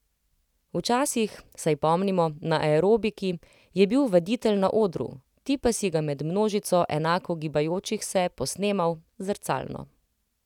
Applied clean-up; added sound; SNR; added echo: none; none; none; none.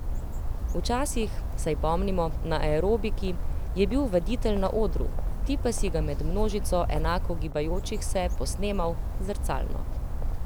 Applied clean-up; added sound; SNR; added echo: none; Bird; -2 dB; none.